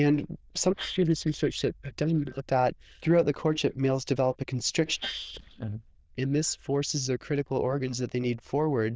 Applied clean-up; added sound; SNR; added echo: neural diffusion model UNIVERSE++.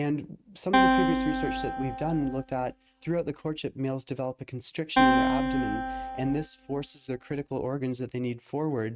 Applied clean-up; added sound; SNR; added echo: neural mask model RNNoise.